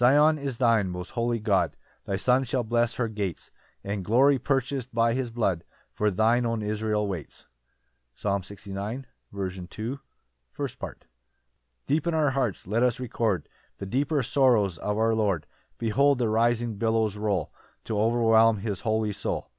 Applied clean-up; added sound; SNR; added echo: none; none; none; none.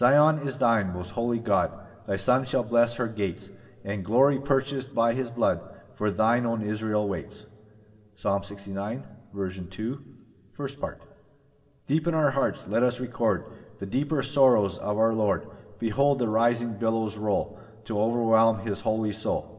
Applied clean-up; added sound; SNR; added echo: none; none; none; reverberation time 2.9 s.